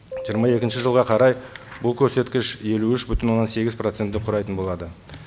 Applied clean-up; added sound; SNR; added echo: none; Piano; 18 dB; none.